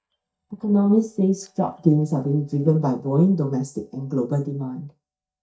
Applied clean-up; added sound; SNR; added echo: neural mask model DeepFilterNet 3.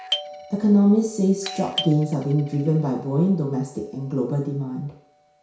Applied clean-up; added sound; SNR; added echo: none; Doorbell; 14 dB; reverberation time 0.6 s.